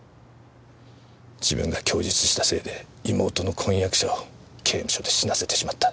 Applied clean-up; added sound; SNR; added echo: none; none; none; none.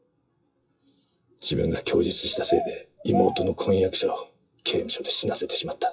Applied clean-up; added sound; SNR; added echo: classical method WPE with log-MMSE.